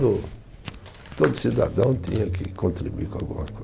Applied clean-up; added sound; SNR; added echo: none; none; none; none.